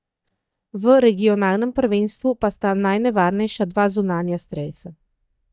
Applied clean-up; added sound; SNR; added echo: neural mask model DeepFilterNet 3.